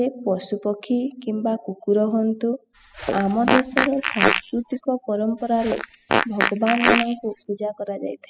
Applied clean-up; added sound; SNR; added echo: classical method spectral subtraction.